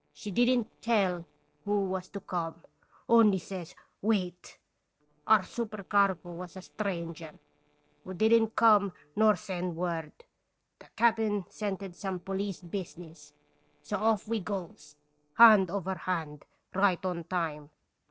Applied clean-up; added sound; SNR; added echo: neural separator model SepFormer DNS4.